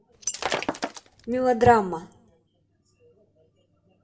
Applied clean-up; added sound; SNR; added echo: none; Shatter; 5 dB; reverberation time 0.3 s.